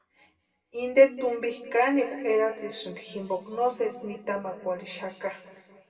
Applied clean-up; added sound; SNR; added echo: none; none; none; reverberation time 1.9 s.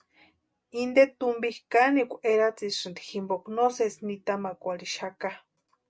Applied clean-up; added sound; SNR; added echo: none; none; none; none.